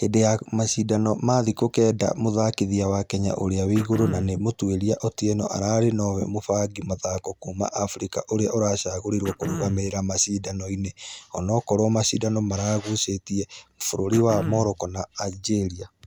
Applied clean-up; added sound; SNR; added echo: none; Cough; 11 dB; none.